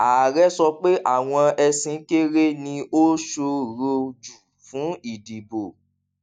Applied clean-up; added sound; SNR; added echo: neural mask model DeepFilterNet 3.